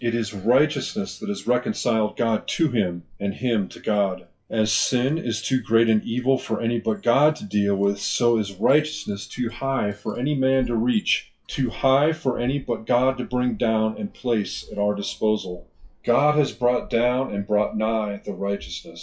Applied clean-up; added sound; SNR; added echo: classical method WPE with log-MMSE.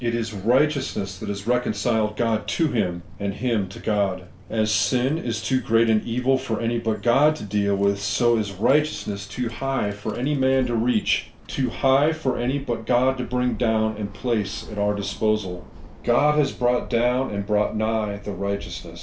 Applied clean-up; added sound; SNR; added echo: none; Bird; 17 dB; reverberation time 0.3 s.